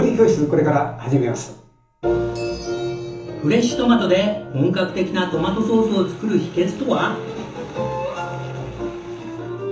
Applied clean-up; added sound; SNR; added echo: none; none; none; reverberation time 0.7 s.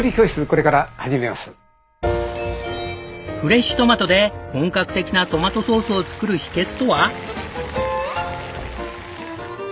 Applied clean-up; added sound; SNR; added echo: none; none; none; none.